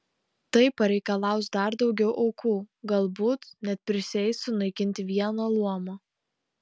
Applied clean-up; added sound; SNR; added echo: none; none; none; none.